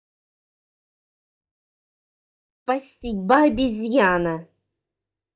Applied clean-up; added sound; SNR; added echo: neural mask model DeepFilterNet 3.